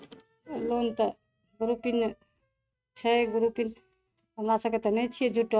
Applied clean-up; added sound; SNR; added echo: neural mask model RNNoise.